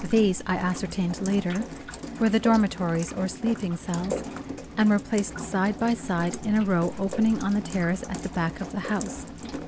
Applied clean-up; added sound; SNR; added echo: none; Rain; 10 dB; none.